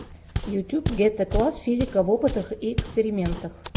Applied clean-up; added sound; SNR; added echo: none; Walk, footsteps; 6 dB; none.